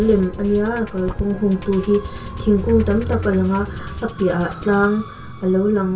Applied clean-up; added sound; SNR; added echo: none; Musical instrument; 13 dB; reverberation time 0.2 s.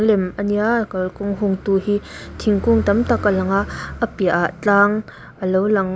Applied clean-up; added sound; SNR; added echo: none; none; none; none.